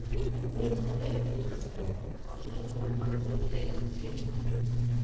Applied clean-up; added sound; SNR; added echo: neural separator model SepFormer DNS4.